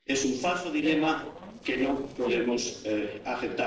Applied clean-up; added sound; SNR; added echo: neural separator model SepFormer DNS4.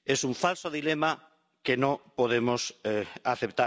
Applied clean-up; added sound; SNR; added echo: none; none; none; none.